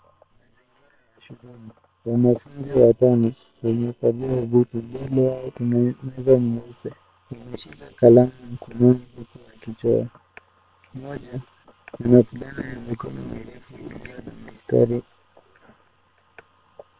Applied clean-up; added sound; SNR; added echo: neural separator model SepFormer WHAM!.